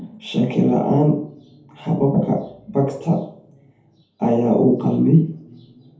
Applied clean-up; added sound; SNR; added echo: none; none; none; reverberation time 0.6 s.